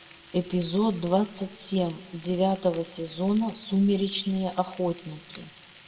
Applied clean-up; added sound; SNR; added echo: none; Frying (food); 17 dB; reverberation time 1.1 s.